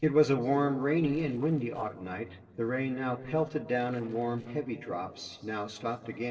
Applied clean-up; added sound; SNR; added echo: neural separator model SepFormer DNS4.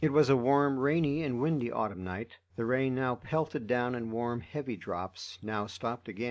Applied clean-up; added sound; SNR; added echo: none; none; none; none.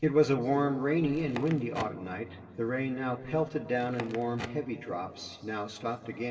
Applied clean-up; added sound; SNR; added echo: none; Crackle; 16 dB; reverberation time 2.4 s.